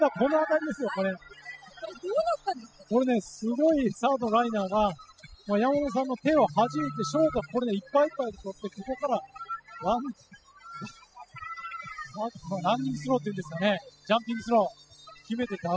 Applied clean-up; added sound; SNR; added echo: classical method spectral subtraction.